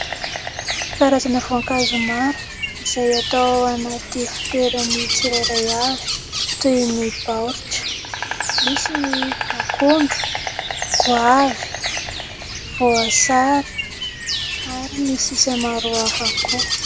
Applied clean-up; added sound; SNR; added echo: none; Insect; 3 dB; none.